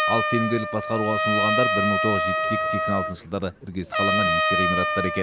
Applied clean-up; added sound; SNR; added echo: none; Trumpet; -3 dB; none.